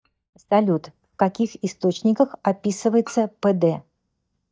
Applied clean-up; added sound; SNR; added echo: neural mask model DeepFilterNet 3.